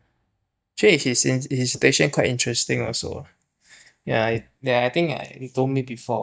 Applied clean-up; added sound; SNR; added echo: neural mask model DeepFilterNet 3.